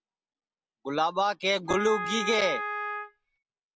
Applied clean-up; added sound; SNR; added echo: none; Wind instrument, woodwind instrument; 5 dB; none.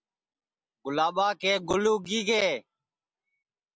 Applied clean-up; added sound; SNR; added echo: none; none; none; none.